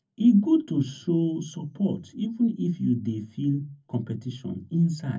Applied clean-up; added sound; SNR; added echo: none; none; none; reverberation time 0.3 s.